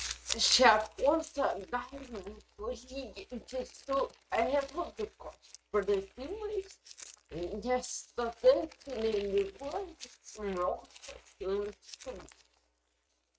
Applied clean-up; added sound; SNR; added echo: neural mask model RNNoise.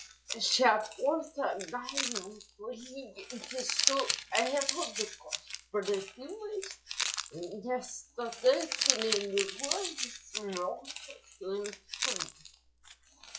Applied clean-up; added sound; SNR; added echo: classical method log-MMSE.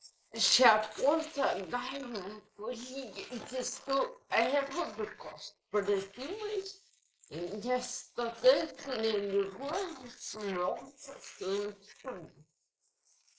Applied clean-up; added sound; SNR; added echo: neural mask model Resemble Enhance denoiser.